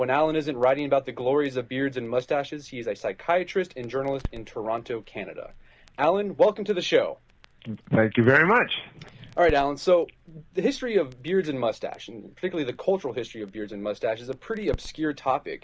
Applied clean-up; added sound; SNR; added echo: none; Crackle; 19 dB; none.